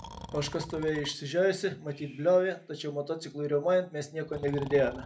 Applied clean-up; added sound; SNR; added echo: none; Breathing; 18 dB; reverberation time 0.3 s.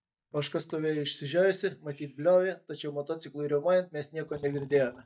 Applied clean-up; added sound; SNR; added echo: neural mask model DeepFilterNet 3.